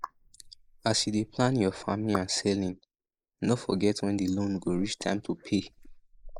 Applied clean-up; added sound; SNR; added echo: neural mask model Resemble Enhance denoiser.